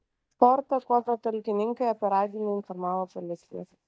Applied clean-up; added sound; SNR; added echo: neural mask model DeepFilterNet 3.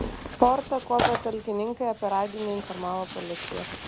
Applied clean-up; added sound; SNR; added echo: none; Tearing; 6 dB; none.